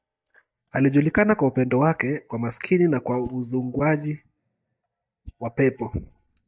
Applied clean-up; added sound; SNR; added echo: neural mask model DeepFilterNet 3.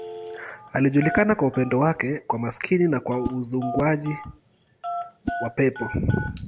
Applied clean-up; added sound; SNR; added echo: none; Whoosh, swoosh, swish + Telephone; 11 dB; none.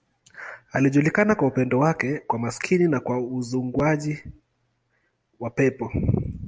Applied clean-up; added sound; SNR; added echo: none; none; none; none.